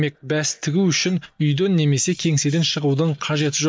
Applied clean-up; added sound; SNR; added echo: neural mask model DeepFilterNet 3.